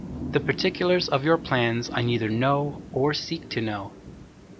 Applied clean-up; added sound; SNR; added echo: none; Thunder / Rain; 13 dB; none.